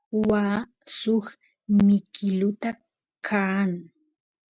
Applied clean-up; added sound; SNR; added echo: none; none; none; none.